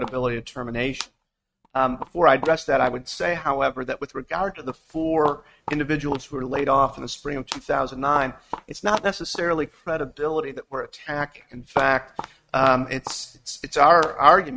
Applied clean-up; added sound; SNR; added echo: neural mask model RNNoise.